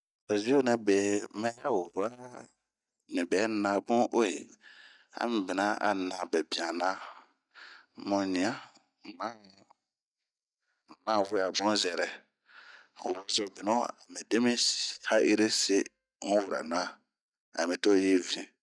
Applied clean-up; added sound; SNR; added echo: neural mask model DeepFilterNet 3.